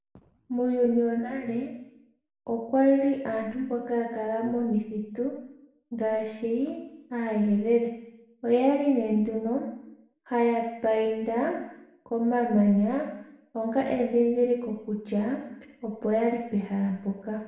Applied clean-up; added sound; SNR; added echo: none; none; none; reverberation time 0.8 s.